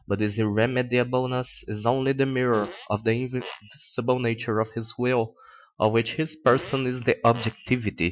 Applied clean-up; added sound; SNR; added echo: classical method Wiener filter.